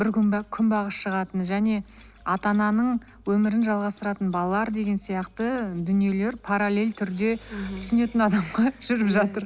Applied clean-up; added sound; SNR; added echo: none; none; none; none.